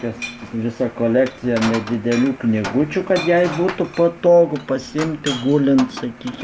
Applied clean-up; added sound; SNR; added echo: none; Glass; 14 dB; none.